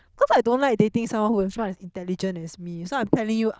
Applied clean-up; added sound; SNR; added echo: neural diffusion model UNIVERSE++.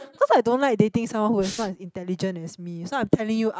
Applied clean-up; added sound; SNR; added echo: neural mask model RNNoise.